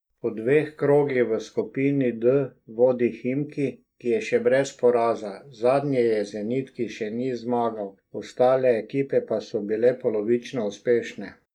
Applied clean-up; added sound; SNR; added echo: neural mask model DeepFilterNet 3.